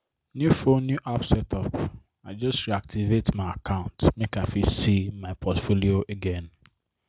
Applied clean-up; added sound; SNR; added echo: none; none; none; none.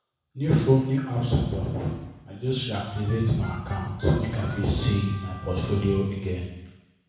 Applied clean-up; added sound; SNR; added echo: none; Harmonica; 20 dB; reverberation time 1.0 s.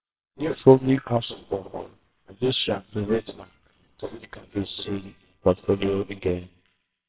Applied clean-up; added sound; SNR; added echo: neural separator model SepFormer WHAMR!.